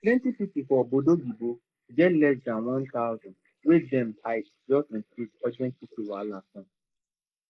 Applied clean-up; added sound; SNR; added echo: neural mask model Resemble Enhance denoiser.